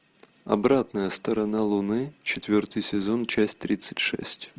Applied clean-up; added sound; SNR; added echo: none; none; none; none.